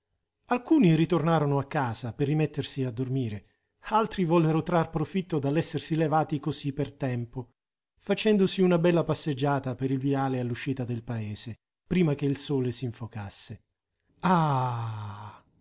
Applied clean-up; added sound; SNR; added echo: none; none; none; none.